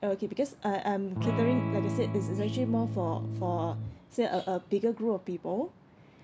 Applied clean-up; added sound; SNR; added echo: none; Electric guitar / Strum; 2 dB; none.